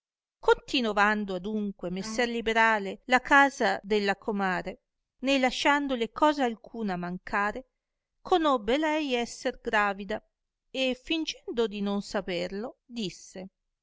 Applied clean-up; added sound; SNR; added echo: none; Bowed string instrument; 19 dB; none.